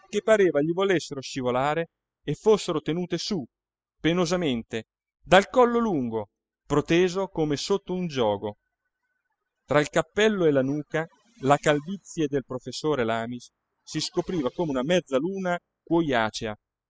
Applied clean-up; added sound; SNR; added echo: classical method spectral subtraction.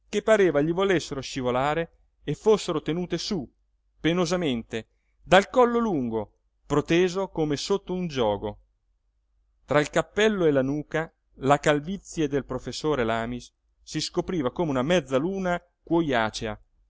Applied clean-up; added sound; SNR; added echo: none; none; none; none.